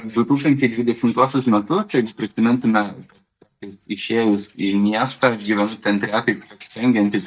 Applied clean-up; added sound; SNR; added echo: neural mask model DeepFilterNet 3.